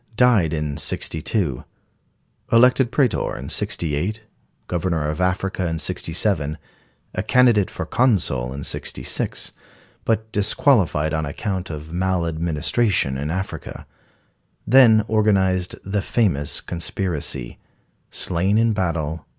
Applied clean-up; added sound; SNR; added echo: none; none; none; none.